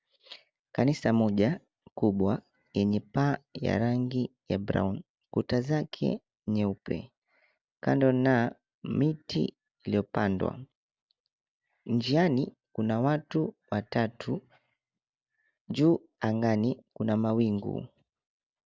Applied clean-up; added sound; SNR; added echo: none; none; none; none.